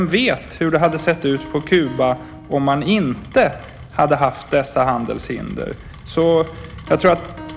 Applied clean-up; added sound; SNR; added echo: none; Piano + Rain; 17 dB; none.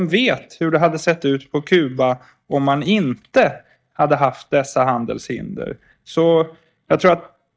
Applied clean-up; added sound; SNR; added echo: neural mask model DeepFilterNet 3.